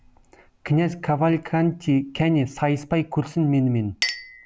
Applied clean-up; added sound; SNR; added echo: none; Chink, clink; 15 dB; none.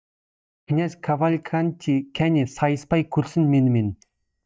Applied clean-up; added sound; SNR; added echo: neural mask model DeepFilterNet 3.